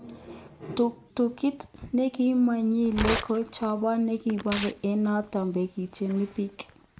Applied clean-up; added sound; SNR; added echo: none; Tearing; 10 dB; none.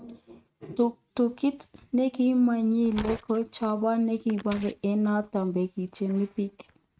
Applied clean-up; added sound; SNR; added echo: neural mask model RNNoise.